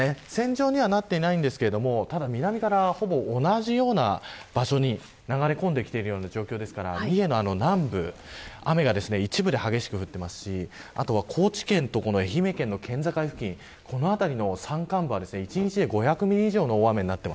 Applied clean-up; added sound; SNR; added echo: none; none; none; none.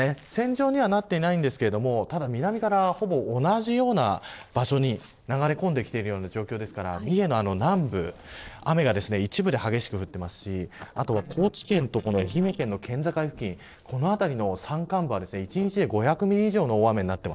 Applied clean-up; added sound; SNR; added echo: neural separator model SepFormer DNS4.